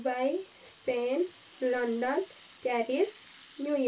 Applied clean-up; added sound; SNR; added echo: none; Rattle (instrument); 20 dB; reverberation time 0.2 s.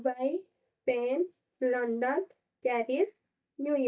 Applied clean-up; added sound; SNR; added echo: neural mask model DeepFilterNet 3.